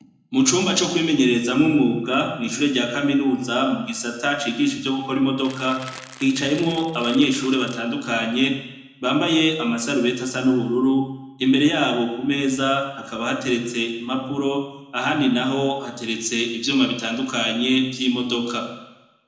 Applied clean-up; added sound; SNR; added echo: none; Crackle; 20 dB; reverberation time 0.9 s.